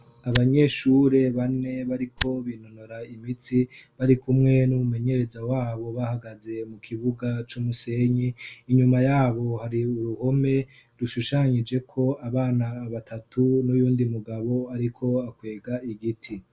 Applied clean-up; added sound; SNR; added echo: none; Tick; 9 dB; none.